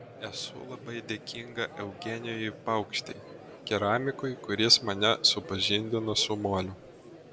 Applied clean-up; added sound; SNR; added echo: none; Crowd; 15 dB; none.